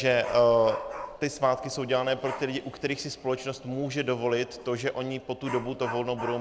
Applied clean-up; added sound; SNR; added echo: none; Dog; 15 dB; none.